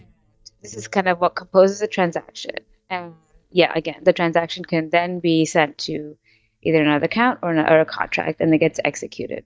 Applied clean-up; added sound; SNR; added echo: neural mask model DeepFilterNet 3.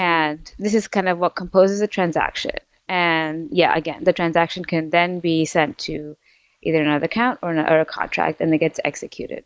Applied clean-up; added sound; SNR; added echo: neural mask model Resemble Enhance denoiser.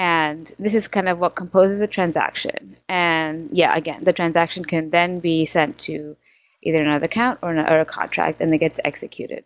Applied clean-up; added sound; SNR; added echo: none; none; none; none.